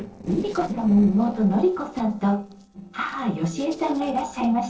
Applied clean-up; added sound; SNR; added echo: neural separator model SepFormer DNS4.